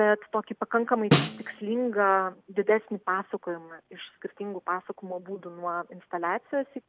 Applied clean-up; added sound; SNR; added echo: none; Snare drum; -2 dB; none.